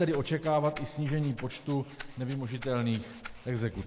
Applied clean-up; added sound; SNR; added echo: neural mask model Resemble Enhance denoiser.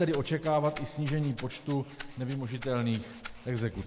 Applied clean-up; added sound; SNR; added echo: none; Rattle (instrument); 15 dB; none.